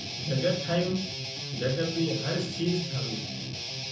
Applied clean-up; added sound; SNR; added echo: none; Guitar; 5 dB; reverberation time 0.6 s.